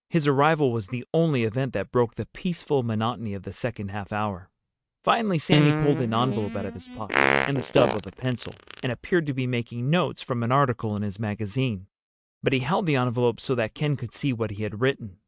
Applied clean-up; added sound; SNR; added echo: neural mask model RNNoise.